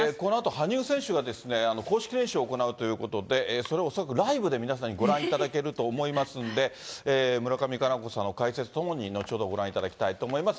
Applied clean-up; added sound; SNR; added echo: none; none; none; none.